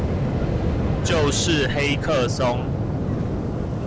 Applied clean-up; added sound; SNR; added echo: none; Waves, surf; -3 dB; none.